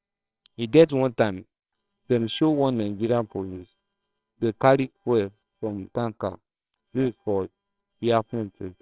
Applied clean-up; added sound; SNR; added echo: neural separator model SepFormer WHAMR!.